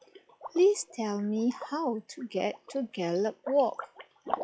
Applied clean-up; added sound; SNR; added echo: classical method log-MMSE.